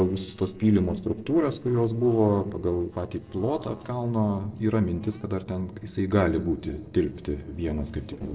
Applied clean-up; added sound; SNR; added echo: neural separator model SepFormer DNS4.